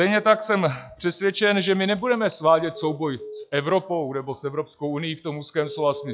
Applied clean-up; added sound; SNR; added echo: classical method log-MMSE.